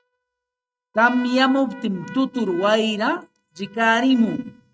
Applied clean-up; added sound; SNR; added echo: neural mask model RNNoise.